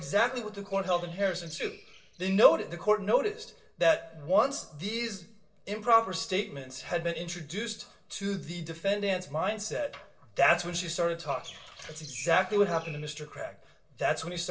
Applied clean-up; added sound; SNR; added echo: neural separator model SepFormer DNS4.